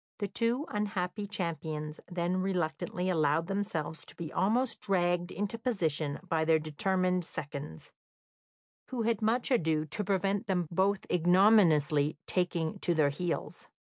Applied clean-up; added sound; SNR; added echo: neural mask model Resemble Enhance denoiser.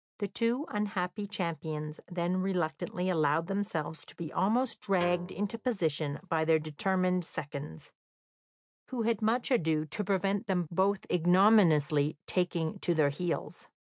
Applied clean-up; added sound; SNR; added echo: neural mask model RNNoise.